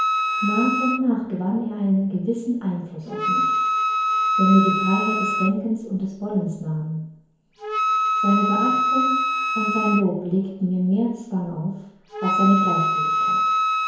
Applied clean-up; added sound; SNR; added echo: none; Wind instrument, woodwind instrument; 0 dB; reverberation time 1.0 s.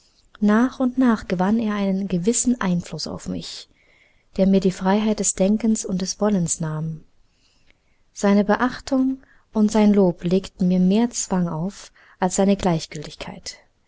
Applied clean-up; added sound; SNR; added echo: none; none; none; none.